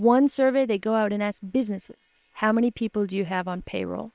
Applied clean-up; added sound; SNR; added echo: neural separator model SepFormer WHAM!.